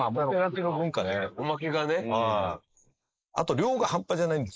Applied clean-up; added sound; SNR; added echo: neural mask model Resemble Enhance denoiser.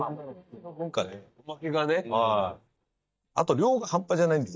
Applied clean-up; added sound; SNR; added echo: neural mask model DeepFilterNet 3.